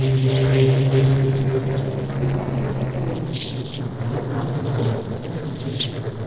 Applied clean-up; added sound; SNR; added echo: neural separator model SepFormer DNS4.